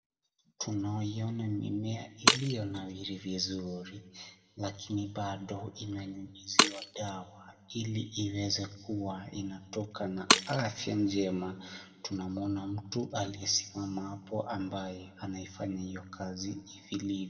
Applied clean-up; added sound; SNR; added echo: none; Shatter; -1 dB; reverberation time 1.2 s.